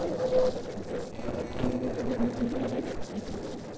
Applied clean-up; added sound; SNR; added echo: neural separator model SepFormer DNS4.